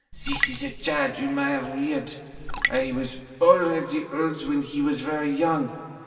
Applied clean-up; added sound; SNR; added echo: none; Raindrop; 4 dB; reverberation time 2.2 s.